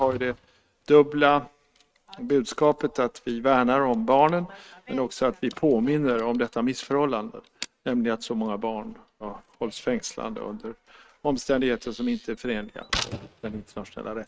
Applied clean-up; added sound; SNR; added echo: neural mask model RNNoise.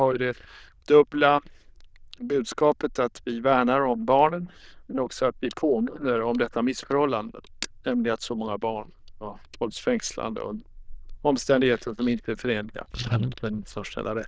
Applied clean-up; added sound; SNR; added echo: neural diffusion model UNIVERSE++.